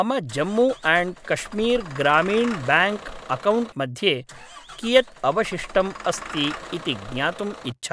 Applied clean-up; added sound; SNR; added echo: none; Engine starting / Bus; 15 dB; none.